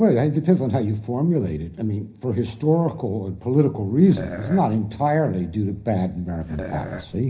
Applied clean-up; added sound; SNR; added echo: none; Burping, eructation; 12 dB; reverberation time 0.5 s.